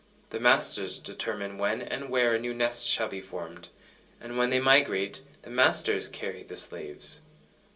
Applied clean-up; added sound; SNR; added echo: none; none; none; reverberation time 0.2 s.